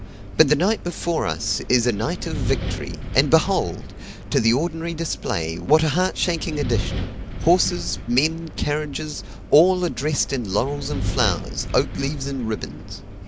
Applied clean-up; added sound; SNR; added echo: none; Wind; 8 dB; none.